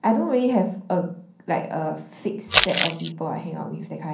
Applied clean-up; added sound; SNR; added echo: none; Crumpling, crinkling; -3 dB; reverberation time 0.6 s.